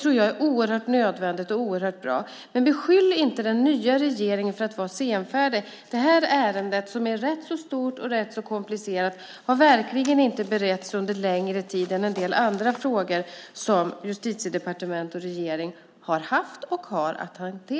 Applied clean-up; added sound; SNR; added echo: none; none; none; none.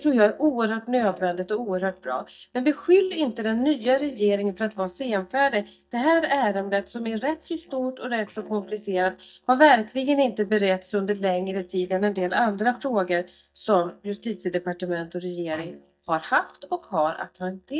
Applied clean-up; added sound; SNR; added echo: neural mask model DeepFilterNet 3.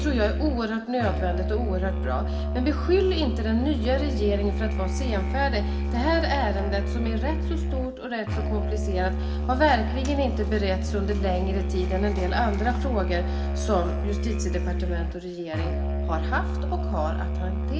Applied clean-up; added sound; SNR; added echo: none; Musical instrument; -1 dB; reverberation time 1.3 s.